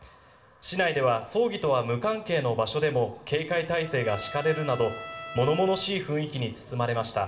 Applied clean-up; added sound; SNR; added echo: none; Trumpet; 15 dB; reverberation time 2.6 s.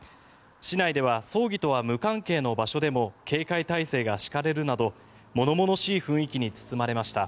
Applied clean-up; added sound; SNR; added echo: none; none; none; none.